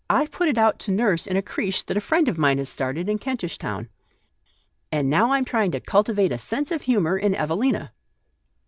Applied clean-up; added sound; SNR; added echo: none; none; none; none.